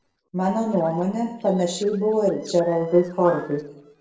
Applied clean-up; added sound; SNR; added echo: neural separator model SepFormer DNS4.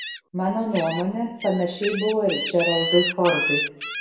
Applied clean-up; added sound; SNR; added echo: none; Gull, seagull; 4 dB; reverberation time 0.8 s.